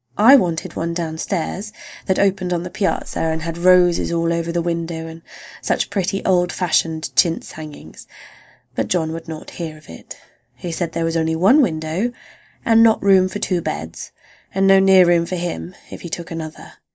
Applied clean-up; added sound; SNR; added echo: neural mask model Resemble Enhance denoiser.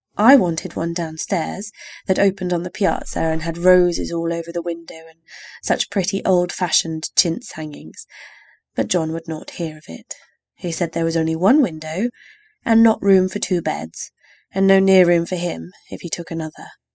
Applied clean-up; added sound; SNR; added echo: classical method spectral subtraction.